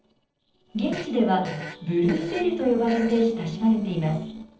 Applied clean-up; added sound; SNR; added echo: neural separator model SepFormer DNS4.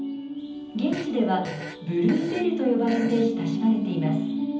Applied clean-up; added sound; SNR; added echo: none; Fart; 15 dB; reverberation time 1.3 s.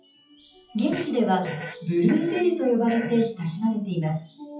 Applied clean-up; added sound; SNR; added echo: classical method WPE with log-MMSE.